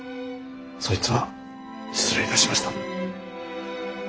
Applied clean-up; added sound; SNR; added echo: none; Wind instrument, woodwind instrument; 15 dB; none.